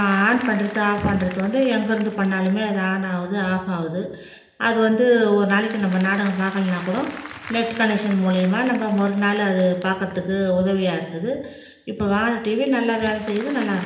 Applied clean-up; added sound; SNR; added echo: none; Applause; 19 dB; reverberation time 0.8 s.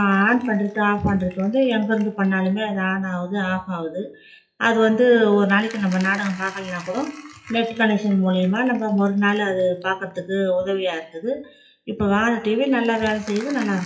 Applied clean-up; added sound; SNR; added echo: classical method WPE with log-MMSE.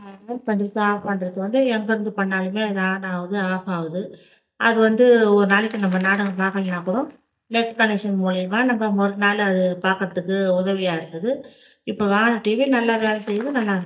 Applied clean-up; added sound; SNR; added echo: neural mask model DeepFilterNet 3.